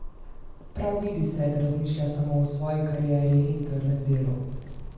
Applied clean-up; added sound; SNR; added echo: none; Zipper (clothing); 13 dB; reverberation time 1.2 s.